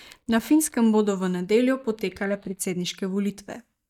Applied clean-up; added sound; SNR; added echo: neural mask model DeepFilterNet 3.